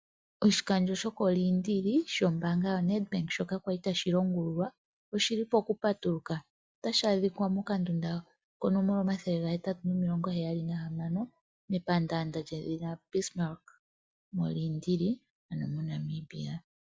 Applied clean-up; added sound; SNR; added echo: none; none; none; none.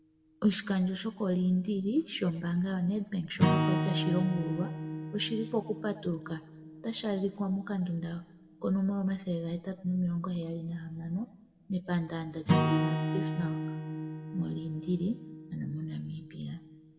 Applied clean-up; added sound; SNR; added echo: none; Acoustic guitar / Strum; 3 dB; reverberation time 1.1 s.